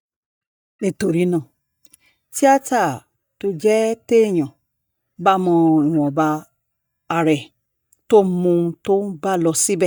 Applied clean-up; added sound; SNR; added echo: neural mask model DeepFilterNet 3.